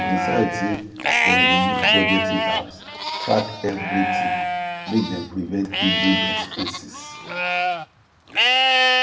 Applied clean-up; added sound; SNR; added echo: none; Livestock, farm animals, working animals; -4 dB; reverberation time 0.7 s.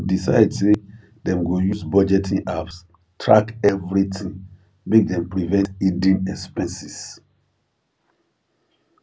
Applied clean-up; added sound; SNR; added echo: none; none; none; none.